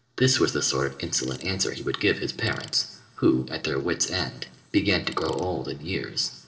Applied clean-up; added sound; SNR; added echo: neural separator model SepFormer DNS4.